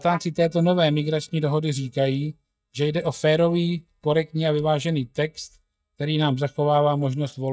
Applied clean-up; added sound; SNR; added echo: neural mask model DeepFilterNet 3.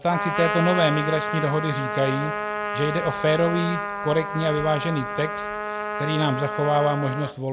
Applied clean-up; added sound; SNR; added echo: none; Trumpet; 4 dB; none.